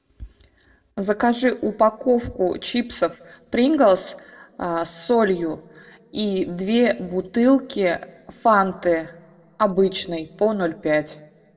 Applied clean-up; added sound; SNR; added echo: none; none; none; reverberation time 0.3 s.